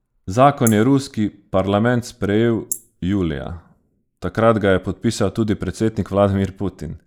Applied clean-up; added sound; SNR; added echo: neural mask model Resemble Enhance denoiser.